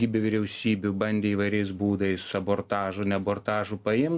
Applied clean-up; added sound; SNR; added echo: none; none; none; none.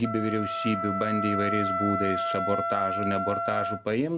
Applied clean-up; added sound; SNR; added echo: none; Wind instrument, woodwind instrument; 1 dB; none.